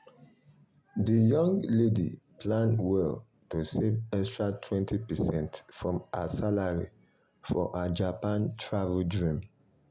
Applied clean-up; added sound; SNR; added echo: none; none; none; none.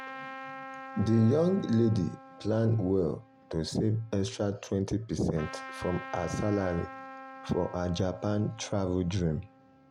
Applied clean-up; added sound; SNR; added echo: none; Trumpet; 16 dB; none.